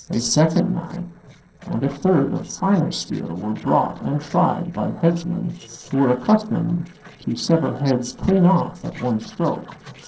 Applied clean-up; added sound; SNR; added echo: neural separator model SepFormer DNS4.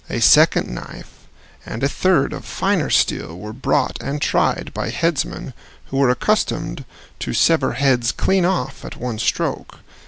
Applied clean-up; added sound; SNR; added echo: none; none; none; none.